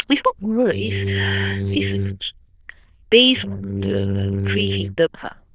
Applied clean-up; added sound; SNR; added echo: neural diffusion model UNIVERSE++.